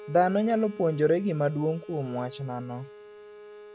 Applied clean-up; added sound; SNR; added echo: none; Bowed string instrument; 18 dB; none.